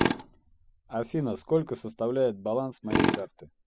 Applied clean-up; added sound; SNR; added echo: classical method spectral subtraction.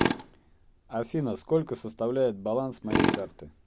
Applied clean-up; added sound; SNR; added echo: none; Tools; 2 dB; none.